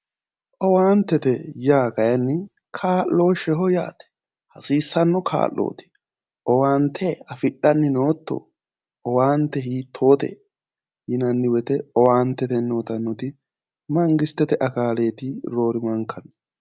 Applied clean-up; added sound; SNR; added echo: none; none; none; none.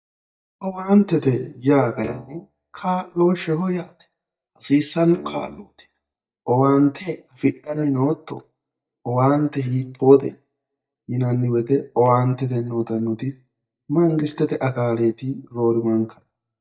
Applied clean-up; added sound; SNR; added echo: neural mask model DeepFilterNet 3.